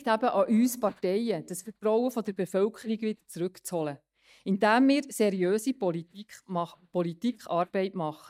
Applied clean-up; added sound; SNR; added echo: neural mask model DeepFilterNet 3.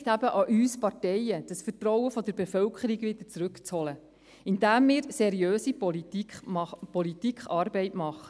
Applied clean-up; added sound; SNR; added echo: none; none; none; none.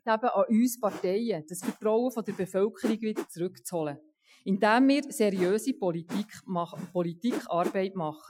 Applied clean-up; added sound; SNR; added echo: classical method Wiener filter.